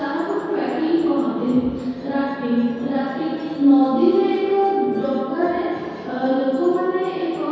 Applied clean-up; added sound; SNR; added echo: none; Musical instrument; 18 dB; reverberation time 2.0 s.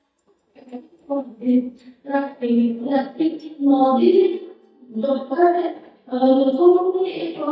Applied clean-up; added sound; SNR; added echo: neural mask model DeepFilterNet 3.